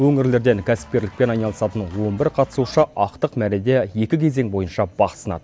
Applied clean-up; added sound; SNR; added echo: none; none; none; none.